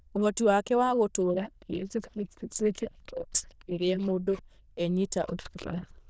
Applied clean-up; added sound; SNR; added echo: neural diffusion model UNIVERSE++.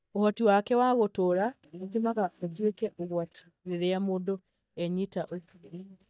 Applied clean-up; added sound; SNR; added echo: neural mask model DeepFilterNet 3.